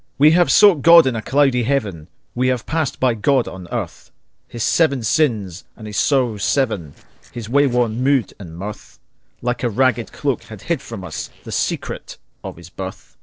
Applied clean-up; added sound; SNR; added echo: neural separator model SepFormer DNS4.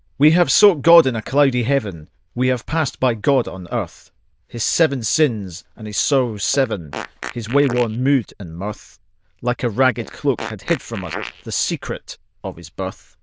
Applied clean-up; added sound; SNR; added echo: neural diffusion model UNIVERSE++.